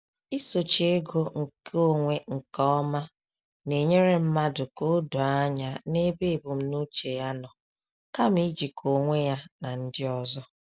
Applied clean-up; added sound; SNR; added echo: none; none; none; none.